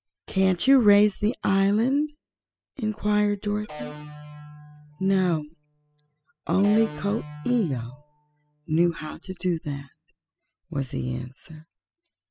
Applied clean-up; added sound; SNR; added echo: classical method spectral subtraction.